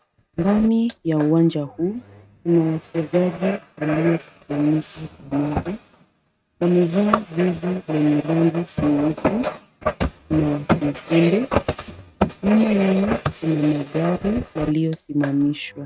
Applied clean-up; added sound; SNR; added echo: neural mask model RNNoise.